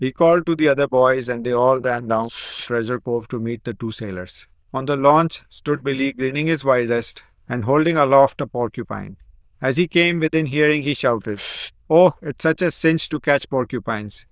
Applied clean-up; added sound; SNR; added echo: neural diffusion model UNIVERSE++.